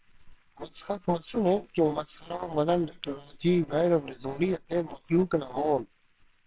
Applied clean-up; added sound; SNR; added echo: neural separator model SepFormer WHAMR!.